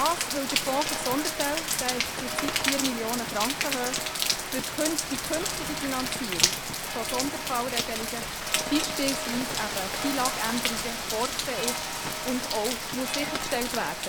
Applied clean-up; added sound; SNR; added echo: none; Rain; -2 dB; none.